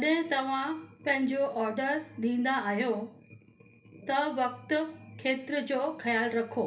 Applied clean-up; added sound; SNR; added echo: none; none; none; reverberation time 0.3 s.